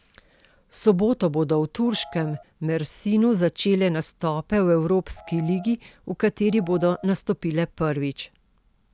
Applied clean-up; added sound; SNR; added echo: none; Piano; 18 dB; none.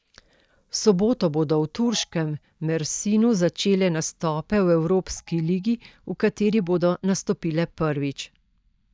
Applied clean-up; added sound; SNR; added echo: neural mask model DeepFilterNet 3.